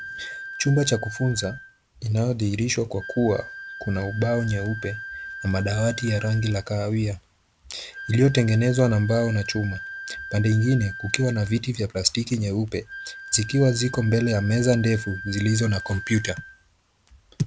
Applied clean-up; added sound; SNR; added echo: none; Wind instrument, woodwind instrument; 14 dB; none.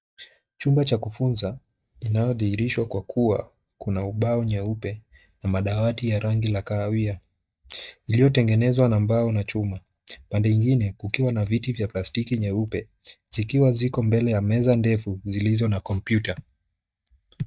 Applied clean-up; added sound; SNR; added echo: neural mask model DeepFilterNet 3.